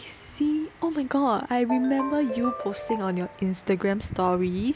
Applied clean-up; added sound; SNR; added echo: none; Ringtone; 9 dB; none.